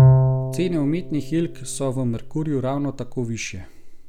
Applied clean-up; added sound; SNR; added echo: none; Bowed string instrument; -2 dB; none.